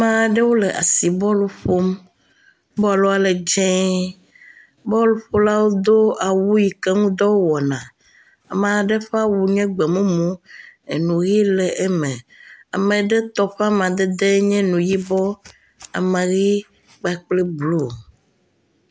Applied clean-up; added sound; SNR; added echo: none; none; none; none.